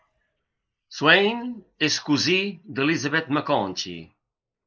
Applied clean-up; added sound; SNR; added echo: neural mask model Resemble Enhance denoiser.